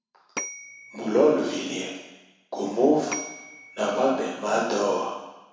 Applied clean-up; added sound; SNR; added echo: none; Bell / Telephone; 15 dB; reverberation time 1.1 s.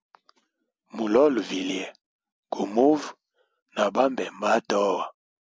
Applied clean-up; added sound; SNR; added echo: none; none; none; none.